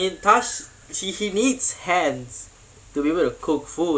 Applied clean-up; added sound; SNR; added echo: none; none; none; none.